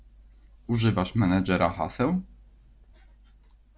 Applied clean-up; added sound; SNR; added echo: none; none; none; none.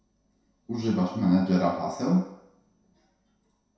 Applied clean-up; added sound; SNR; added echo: none; none; none; reverberation time 0.7 s.